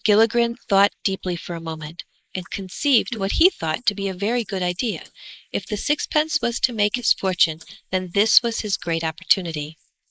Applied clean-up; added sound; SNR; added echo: neural mask model Resemble Enhance denoiser.